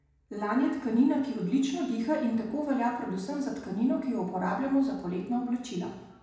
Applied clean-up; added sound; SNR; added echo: none; none; none; reverberation time 0.9 s.